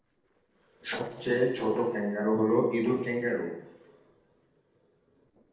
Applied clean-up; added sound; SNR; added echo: neural separator model SepFormer DNS4.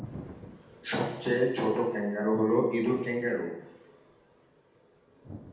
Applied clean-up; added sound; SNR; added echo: none; Thunder; 19 dB; reverberation time 0.8 s.